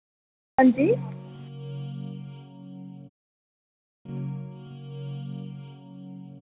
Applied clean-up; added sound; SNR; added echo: none; Guitar; 6 dB; none.